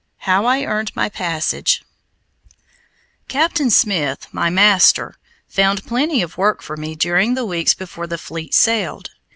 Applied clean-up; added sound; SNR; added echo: none; none; none; none.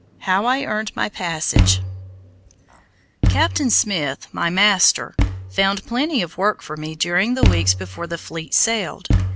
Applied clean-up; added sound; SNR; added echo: none; Thump, thud; 1 dB; none.